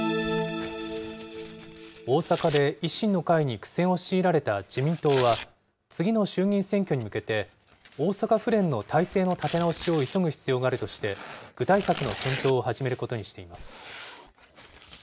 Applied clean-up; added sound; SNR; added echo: none; Tearing; 15 dB; none.